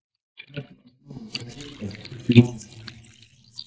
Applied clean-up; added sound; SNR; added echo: neural mask model DeepFilterNet 3.